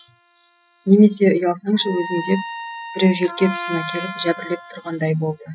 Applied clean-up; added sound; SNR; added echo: classical method spectral subtraction.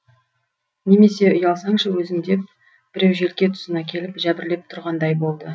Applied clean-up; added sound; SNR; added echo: none; none; none; none.